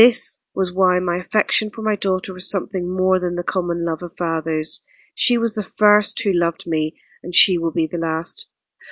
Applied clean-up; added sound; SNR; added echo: none; none; none; none.